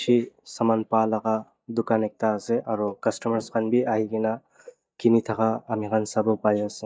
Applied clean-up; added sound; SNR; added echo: neural mask model DeepFilterNet 3.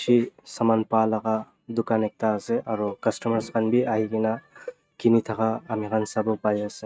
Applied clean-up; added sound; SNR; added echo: neural mask model RNNoise.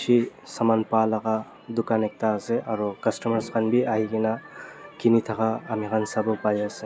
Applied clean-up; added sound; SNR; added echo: none; none; none; none.